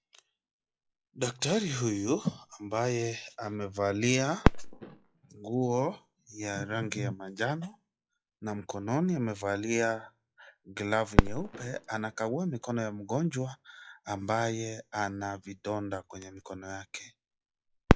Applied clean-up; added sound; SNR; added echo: classical method log-MMSE.